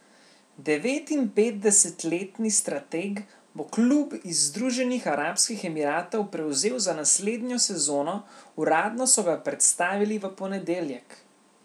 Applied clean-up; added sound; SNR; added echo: none; none; none; none.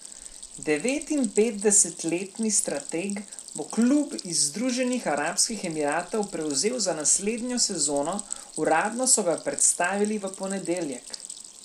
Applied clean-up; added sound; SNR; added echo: none; Stream; 14 dB; none.